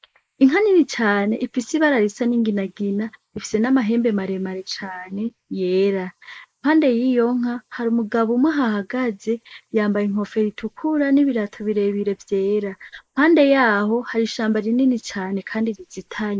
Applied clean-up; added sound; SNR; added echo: neural mask model Resemble Enhance denoiser.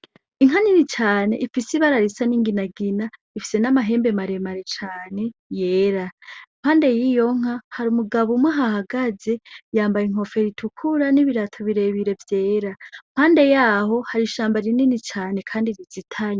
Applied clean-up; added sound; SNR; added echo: none; none; none; none.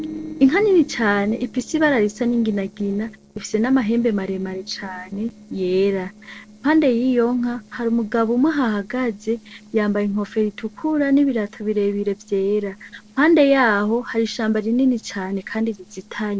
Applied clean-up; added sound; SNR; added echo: neural separator model SepFormer DNS4.